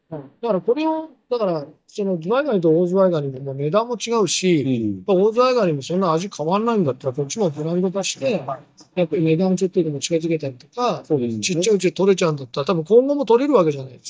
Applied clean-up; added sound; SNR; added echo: neural mask model DeepFilterNet 3.